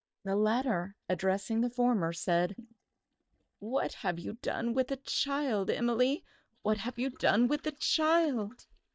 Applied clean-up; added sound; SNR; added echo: neural mask model DeepFilterNet 3.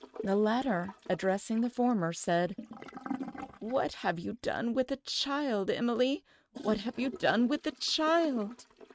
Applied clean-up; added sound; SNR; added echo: neural mask model RNNoise.